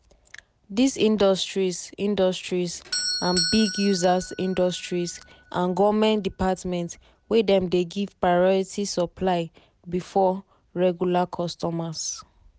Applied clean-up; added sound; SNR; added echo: none; Doorbell; 13 dB; none.